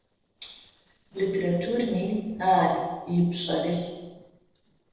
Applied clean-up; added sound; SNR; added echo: neural separator model SepFormer DNS4.